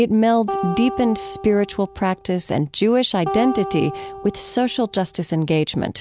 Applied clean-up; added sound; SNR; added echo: none; Acoustic guitar; 11 dB; none.